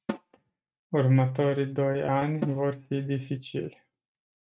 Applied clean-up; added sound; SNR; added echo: neural mask model RNNoise.